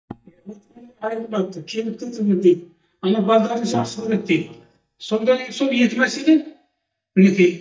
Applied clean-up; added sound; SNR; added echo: neural mask model DeepFilterNet 3.